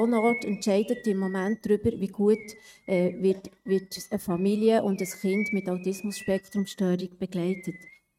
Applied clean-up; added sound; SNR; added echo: neural mask model RNNoise.